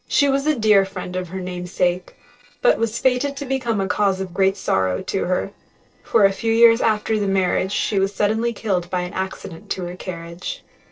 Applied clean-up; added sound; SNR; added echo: neural separator model SepFormer DNS4.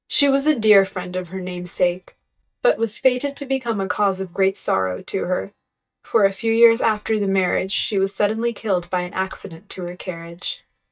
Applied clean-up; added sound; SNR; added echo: neural mask model DeepFilterNet 3.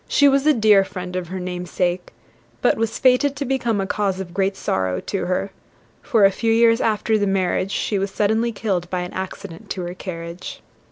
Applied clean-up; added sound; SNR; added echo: none; none; none; none.